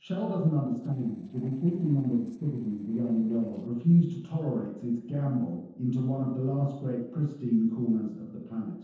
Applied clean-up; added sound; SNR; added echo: neural separator model SepFormer DNS4.